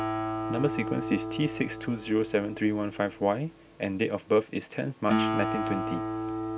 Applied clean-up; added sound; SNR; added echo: none; Acoustic guitar; 4 dB; none.